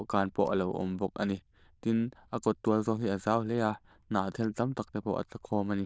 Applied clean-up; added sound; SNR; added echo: neural diffusion model UNIVERSE++.